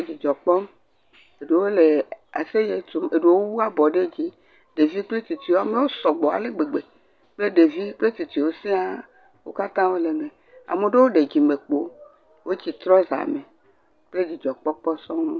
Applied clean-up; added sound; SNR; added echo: none; none; none; none.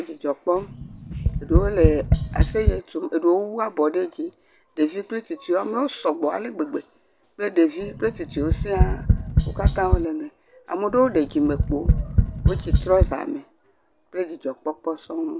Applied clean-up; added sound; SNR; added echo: none; Tap; -3 dB; none.